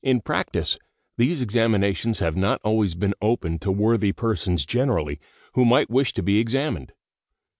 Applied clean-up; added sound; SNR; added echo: none; none; none; none.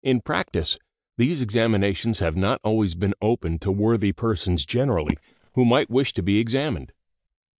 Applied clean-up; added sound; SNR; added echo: neural mask model DeepFilterNet 3.